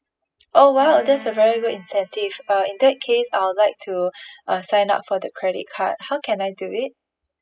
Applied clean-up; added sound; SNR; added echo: classical method spectral subtraction.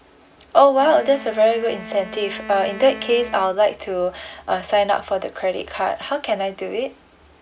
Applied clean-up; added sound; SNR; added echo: none; Wind instrument, woodwind instrument; 16 dB; none.